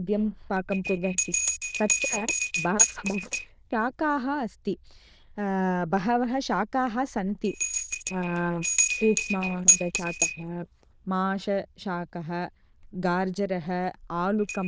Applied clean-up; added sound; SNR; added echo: neural diffusion model UNIVERSE++.